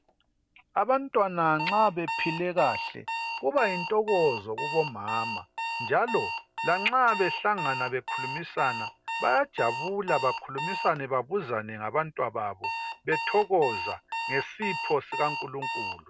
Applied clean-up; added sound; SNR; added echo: none; Alarm; 6 dB; none.